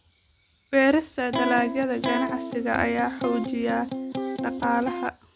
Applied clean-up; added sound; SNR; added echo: none; Electric guitar; 4 dB; none.